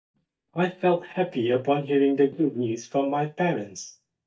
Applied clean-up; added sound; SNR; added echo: neural mask model DeepFilterNet 3.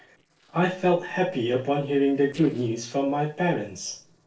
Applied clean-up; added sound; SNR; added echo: neural separator model SepFormer DNS4.